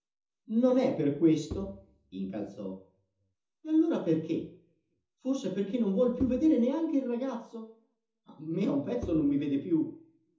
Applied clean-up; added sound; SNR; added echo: none; Bowed string instrument; 16 dB; reverberation time 0.6 s.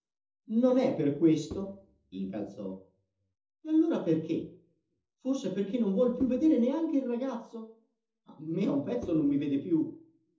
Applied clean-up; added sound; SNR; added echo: neural separator model SepFormer DNS4.